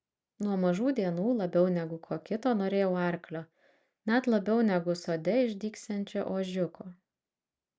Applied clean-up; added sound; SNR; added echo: none; none; none; none.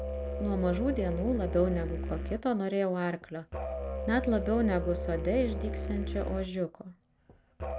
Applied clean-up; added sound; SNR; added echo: none; Musical instrument; 4 dB; none.